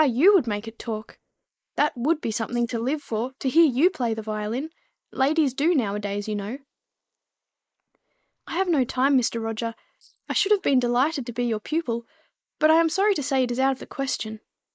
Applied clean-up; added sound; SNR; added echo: neural mask model Resemble Enhance denoiser.